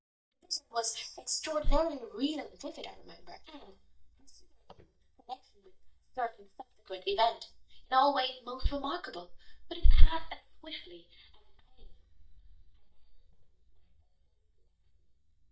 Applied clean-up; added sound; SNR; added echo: neural mask model DeepFilterNet 3.